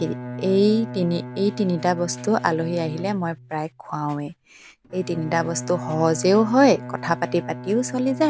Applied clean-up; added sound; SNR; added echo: none; Bowed string instrument; 12 dB; none.